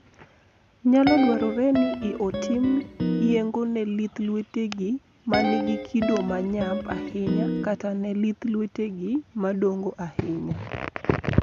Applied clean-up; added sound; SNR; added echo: none; Guitar; 5 dB; none.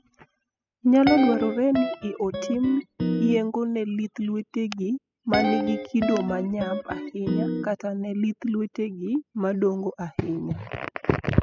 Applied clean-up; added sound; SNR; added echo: classical method spectral subtraction.